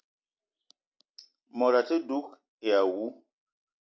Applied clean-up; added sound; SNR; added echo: none; none; none; none.